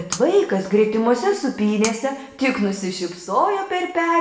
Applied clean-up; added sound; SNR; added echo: none; Shatter; 17 dB; reverberation time 0.7 s.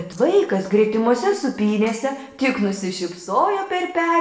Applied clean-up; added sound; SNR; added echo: neural separator model SepFormer DNS4.